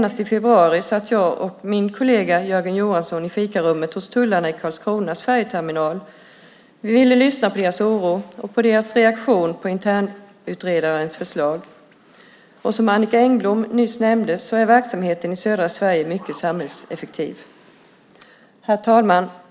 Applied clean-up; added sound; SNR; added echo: none; none; none; none.